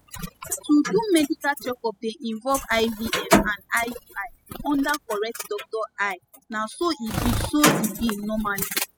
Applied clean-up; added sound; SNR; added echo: classical method spectral subtraction.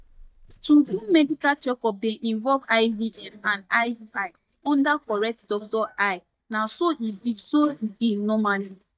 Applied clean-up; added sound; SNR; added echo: neural mask model DeepFilterNet 3.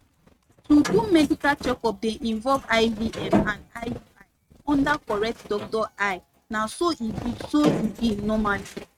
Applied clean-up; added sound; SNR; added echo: neural mask model RNNoise.